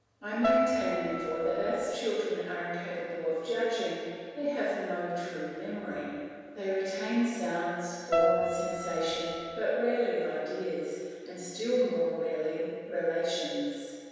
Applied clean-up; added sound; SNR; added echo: none; Keyboard (musical); -1 dB; reverberation time 1.9 s.